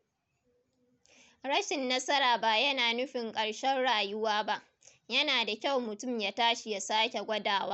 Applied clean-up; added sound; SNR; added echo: none; none; none; none.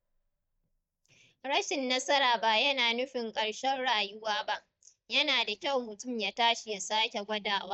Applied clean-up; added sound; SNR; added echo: neural mask model DeepFilterNet 3.